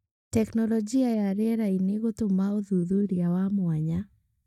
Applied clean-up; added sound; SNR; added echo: neural mask model DeepFilterNet 3.